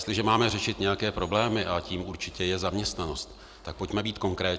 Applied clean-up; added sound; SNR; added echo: none; none; none; none.